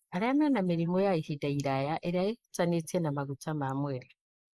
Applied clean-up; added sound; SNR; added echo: neural mask model Resemble Enhance denoiser.